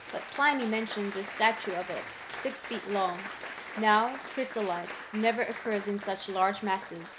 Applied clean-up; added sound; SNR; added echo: none; Applause; 11 dB; none.